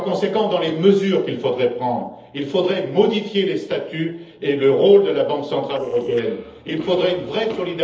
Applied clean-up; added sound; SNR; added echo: neural separator model SepFormer DNS4.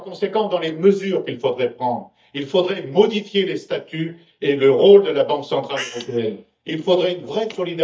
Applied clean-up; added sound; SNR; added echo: neural mask model DeepFilterNet 3.